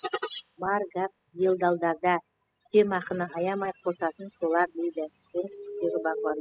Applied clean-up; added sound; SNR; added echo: classical method spectral subtraction.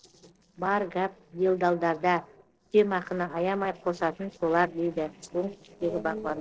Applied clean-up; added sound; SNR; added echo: neural separator model SepFormer DNS4.